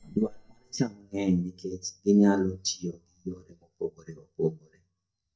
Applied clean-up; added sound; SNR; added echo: neural mask model DeepFilterNet 3.